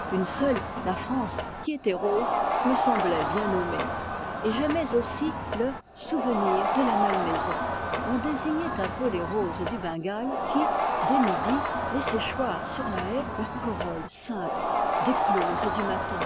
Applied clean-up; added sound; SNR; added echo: none; Crowd; -1 dB; none.